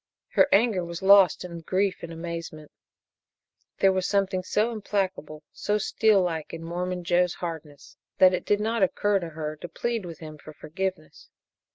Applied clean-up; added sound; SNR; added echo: none; none; none; none.